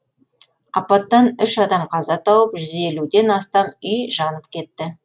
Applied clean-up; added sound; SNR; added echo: none; none; none; none.